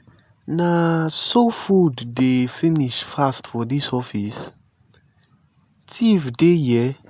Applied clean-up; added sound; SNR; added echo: none; none; none; none.